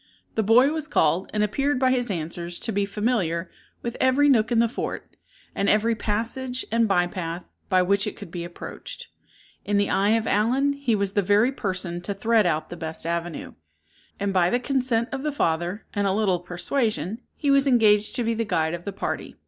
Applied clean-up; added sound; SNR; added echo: none; none; none; none.